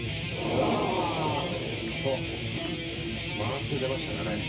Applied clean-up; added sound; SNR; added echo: none; Guitar; 3 dB; reverberation time 0.4 s.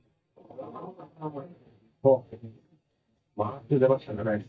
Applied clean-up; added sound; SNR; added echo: neural mask model DeepFilterNet 3.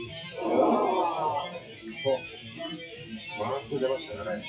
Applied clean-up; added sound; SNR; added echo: classical method WPE with log-MMSE.